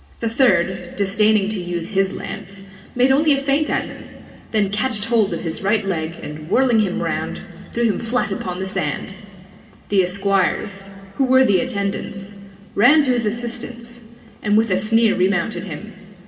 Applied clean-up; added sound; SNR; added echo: none; none; none; reverberation time 2.3 s.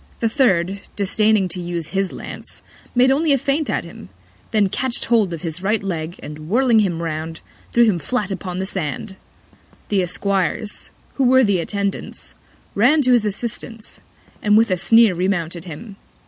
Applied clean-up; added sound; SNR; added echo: none; none; none; none.